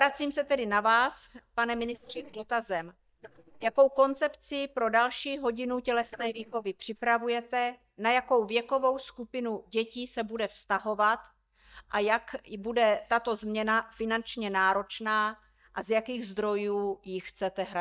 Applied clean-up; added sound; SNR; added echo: neural mask model DeepFilterNet 3.